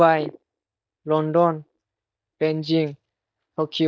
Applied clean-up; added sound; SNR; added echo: neural mask model DeepFilterNet 3.